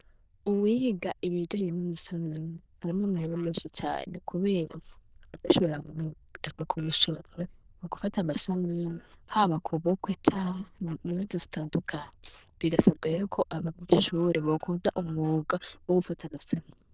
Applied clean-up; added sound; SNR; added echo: neural diffusion model UNIVERSE++.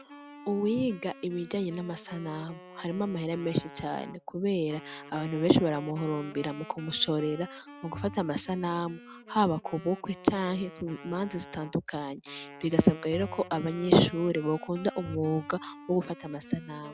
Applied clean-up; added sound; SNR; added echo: none; Wind instrument, woodwind instrument + Bowed string instrument; 17 dB; none.